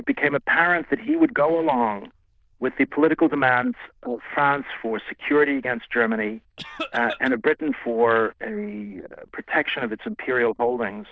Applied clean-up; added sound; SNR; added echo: neural diffusion model UNIVERSE++.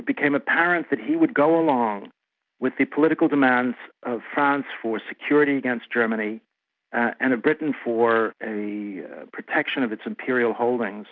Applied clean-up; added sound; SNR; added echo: none; none; none; none.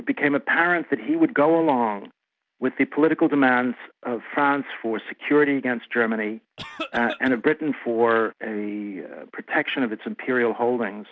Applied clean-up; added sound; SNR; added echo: none; Cough; 12 dB; none.